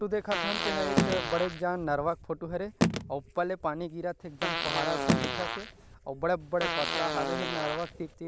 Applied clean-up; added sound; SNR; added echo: none; Telephone + Fart; -1 dB; none.